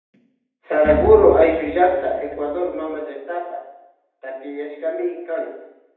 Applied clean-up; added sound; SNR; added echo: none; Organ; 10 dB; reverberation time 0.9 s.